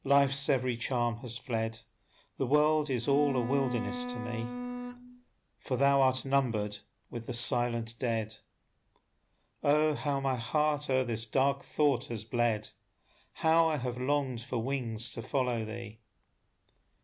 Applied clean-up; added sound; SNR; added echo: none; Bowed string instrument; 7 dB; none.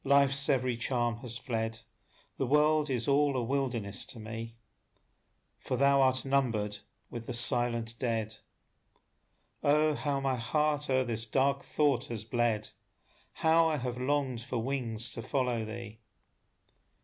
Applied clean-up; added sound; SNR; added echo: none; none; none; none.